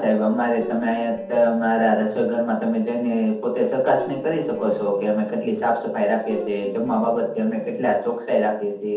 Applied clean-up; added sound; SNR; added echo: none; Guitar; 18 dB; reverberation time 0.6 s.